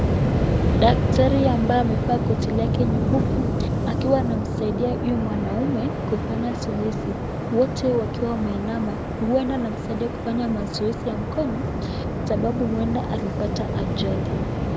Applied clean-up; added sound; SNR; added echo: none; Waves, surf; -2 dB; none.